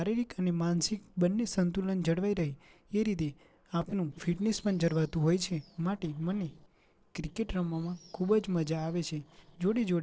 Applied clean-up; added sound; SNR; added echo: neural separator model SepFormer DNS4.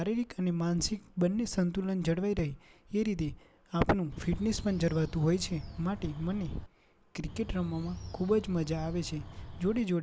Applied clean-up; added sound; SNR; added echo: none; Bird; 12 dB; none.